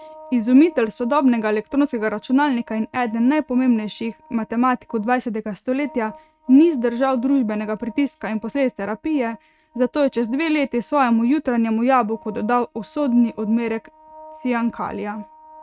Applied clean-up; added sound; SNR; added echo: neural mask model RNNoise.